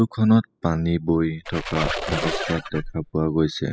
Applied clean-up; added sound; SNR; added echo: classical method spectral subtraction.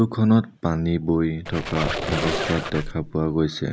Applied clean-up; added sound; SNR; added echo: none; Squeak; 6 dB; none.